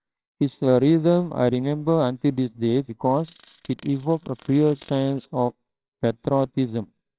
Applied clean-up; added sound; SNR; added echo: neural separator model SepFormer WHAMR!.